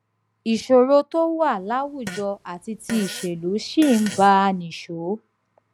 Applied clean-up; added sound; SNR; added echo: none; Fart; 16 dB; none.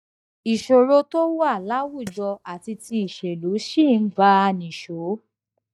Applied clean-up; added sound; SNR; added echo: neural mask model DeepFilterNet 3.